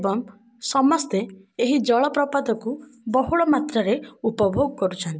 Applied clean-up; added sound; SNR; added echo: none; none; none; none.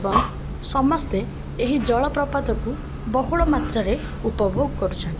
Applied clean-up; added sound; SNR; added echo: none; Breathing; 4 dB; none.